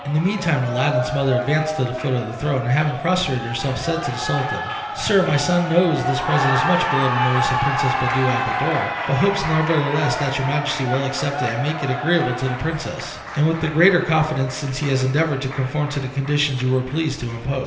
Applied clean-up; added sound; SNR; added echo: none; Cheering; 5 dB; reverberation time 1.4 s.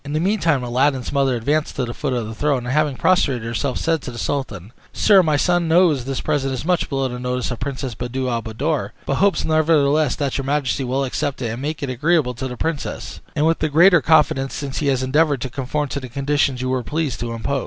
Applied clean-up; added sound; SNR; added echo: none; none; none; none.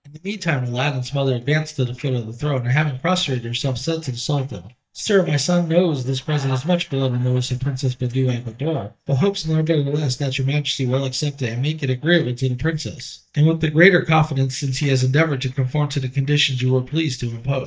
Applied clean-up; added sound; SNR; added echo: neural mask model DeepFilterNet 3.